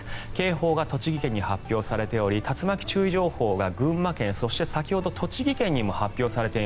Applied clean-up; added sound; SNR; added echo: none; Cricket; 12 dB; none.